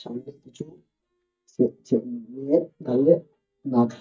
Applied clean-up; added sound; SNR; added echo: neural mask model DeepFilterNet 3.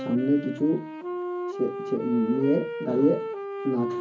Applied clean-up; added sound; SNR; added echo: none; Wind instrument, woodwind instrument; 6 dB; reverberation time 0.4 s.